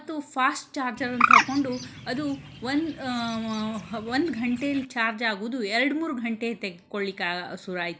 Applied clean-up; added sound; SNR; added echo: none; Bird; -1 dB; none.